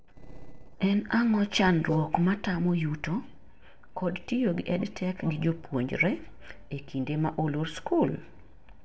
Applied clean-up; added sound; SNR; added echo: neural separator model SepFormer DNS4.